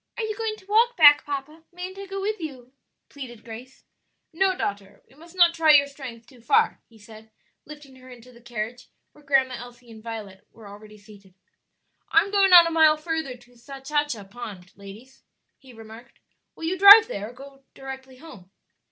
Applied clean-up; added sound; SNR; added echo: none; none; none; none.